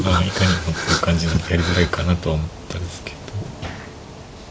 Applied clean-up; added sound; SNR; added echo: none; none; none; none.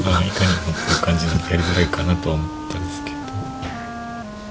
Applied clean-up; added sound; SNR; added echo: none; Wind instrument, woodwind instrument; 10 dB; none.